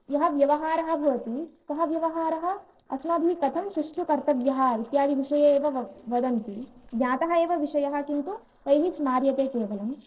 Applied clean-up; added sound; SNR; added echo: neural separator model SepFormer DNS4.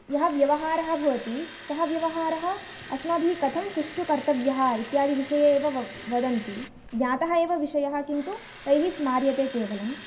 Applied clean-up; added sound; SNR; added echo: none; Liquid; 16 dB; reverberation time 0.3 s.